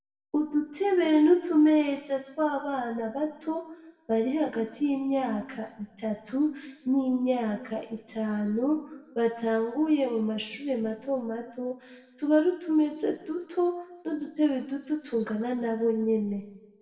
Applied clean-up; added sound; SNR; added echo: none; none; none; reverberation time 0.8 s.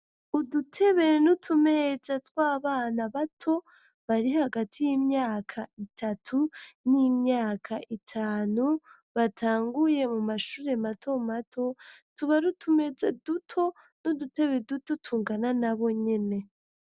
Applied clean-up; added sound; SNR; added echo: none; none; none; none.